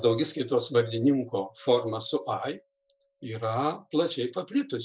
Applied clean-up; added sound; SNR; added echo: neural mask model DeepFilterNet 3.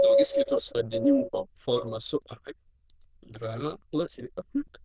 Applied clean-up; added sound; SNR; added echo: neural diffusion model UNIVERSE++.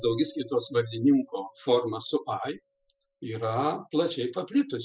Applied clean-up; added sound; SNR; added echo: classical method spectral subtraction.